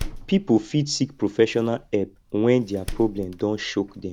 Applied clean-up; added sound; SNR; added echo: none; Door; 14 dB; none.